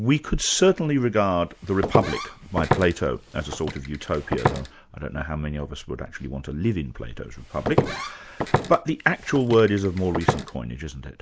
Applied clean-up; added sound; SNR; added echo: none; Walk, footsteps; 4 dB; none.